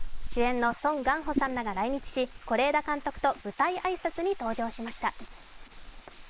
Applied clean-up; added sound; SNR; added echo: neural mask model Resemble Enhance denoiser.